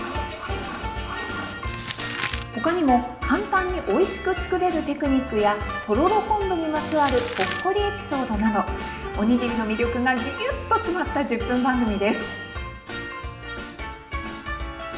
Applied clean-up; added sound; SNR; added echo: none; Crumpling, crinkling; 10 dB; reverberation time 1.4 s.